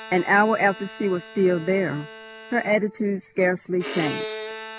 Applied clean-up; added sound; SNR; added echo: none; Bowed string instrument; 13 dB; none.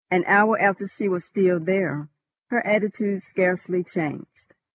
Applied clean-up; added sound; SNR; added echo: none; none; none; none.